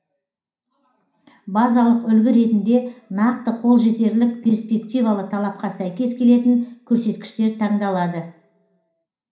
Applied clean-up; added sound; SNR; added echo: none; none; none; reverberation time 0.5 s.